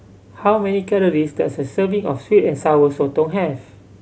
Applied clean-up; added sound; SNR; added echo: none; none; none; none.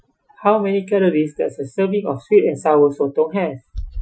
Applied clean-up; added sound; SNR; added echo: classical method Wiener filter.